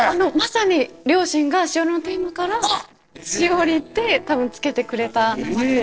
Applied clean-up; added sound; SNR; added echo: neural separator model SepFormer DNS4.